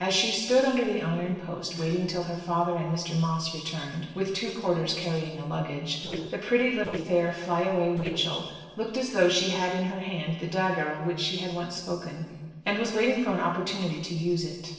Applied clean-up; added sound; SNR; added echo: neural separator model SepFormer DNS4.